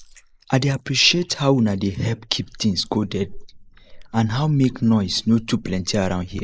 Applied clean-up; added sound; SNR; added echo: neural mask model Resemble Enhance denoiser.